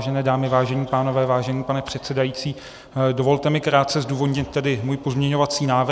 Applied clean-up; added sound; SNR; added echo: none; none; none; none.